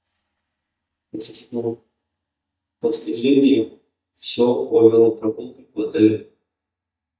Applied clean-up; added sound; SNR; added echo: neural mask model DeepFilterNet 3.